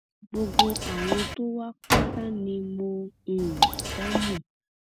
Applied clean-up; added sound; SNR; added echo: none; Slam + Drip / Water; -4 dB; none.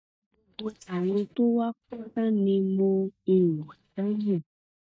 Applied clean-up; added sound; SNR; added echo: neural mask model DeepFilterNet 3.